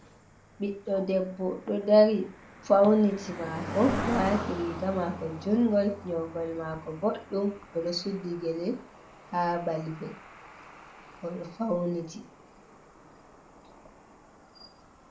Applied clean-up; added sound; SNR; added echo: none; Cricket; 12 dB; reverberation time 0.4 s.